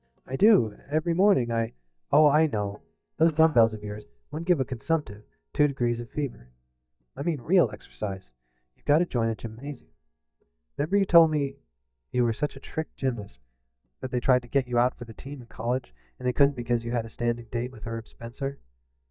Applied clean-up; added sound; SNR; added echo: neural mask model DeepFilterNet 3.